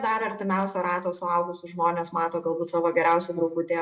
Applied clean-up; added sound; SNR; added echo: none; none; none; reverberation time 0.3 s.